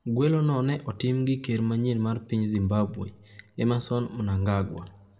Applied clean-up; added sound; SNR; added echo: none; none; none; reverberation time 0.3 s.